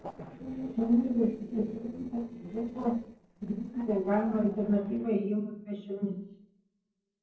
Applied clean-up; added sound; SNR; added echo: neural separator model SepFormer DNS4.